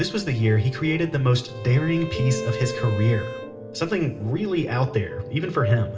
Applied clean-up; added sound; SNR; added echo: none; Bowed string instrument; 14 dB; reverberation time 1.6 s.